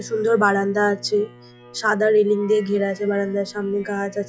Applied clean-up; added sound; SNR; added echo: classical method log-MMSE.